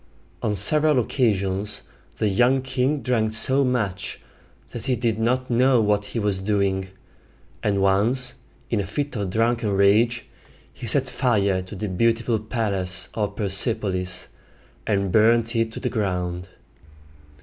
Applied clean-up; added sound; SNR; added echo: none; none; none; none.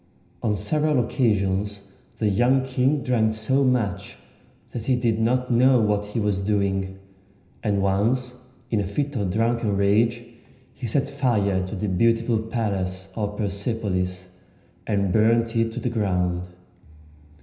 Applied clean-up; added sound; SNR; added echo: none; none; none; reverberation time 0.9 s.